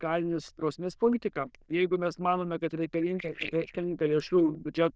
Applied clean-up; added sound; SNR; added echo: neural diffusion model UNIVERSE++.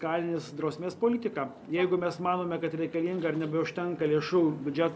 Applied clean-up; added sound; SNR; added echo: none; none; none; none.